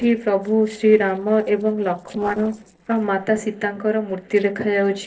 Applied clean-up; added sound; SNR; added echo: neural separator model SepFormer DNS4.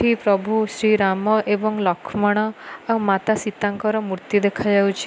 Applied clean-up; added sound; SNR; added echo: none; none; none; none.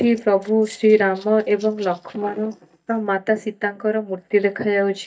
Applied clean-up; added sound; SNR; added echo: neural mask model DeepFilterNet 3.